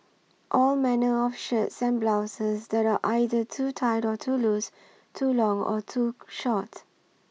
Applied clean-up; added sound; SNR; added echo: none; none; none; none.